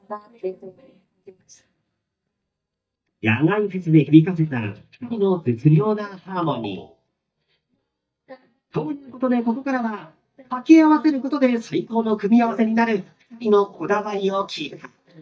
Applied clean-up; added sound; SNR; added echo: neural mask model DeepFilterNet 3.